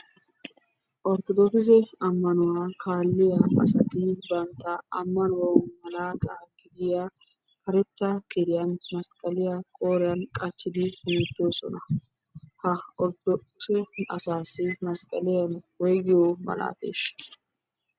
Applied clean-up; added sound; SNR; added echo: none; none; none; none.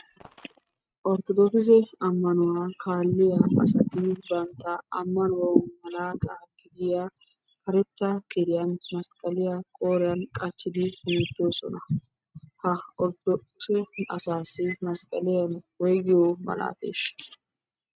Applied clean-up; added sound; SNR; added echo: neural mask model RNNoise.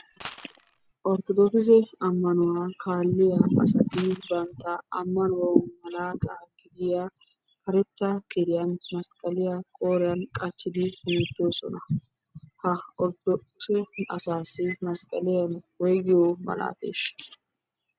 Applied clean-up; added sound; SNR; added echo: none; Coin (dropping); 18 dB; none.